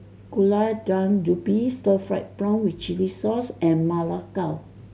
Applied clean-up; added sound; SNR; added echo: none; none; none; none.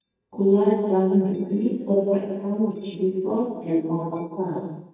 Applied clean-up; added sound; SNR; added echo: neural mask model DeepFilterNet 3.